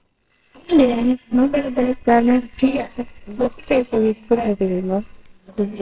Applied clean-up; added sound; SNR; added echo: neural separator model SepFormer WHAMR!.